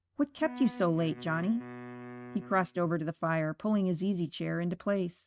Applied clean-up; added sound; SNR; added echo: neural mask model RNNoise.